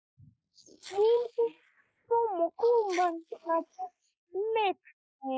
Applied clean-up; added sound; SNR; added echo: neural mask model Resemble Enhance denoiser.